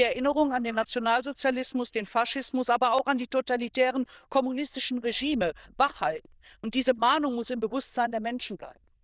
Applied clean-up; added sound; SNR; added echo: neural diffusion model UNIVERSE++.